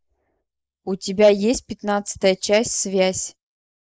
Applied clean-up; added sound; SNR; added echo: neural mask model Resemble Enhance denoiser.